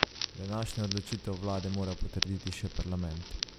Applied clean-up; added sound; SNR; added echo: none; Crackle; 4 dB; none.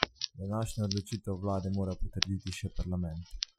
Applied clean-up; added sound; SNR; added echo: classical method Wiener filter.